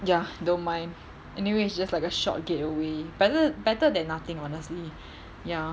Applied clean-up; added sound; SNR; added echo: none; none; none; none.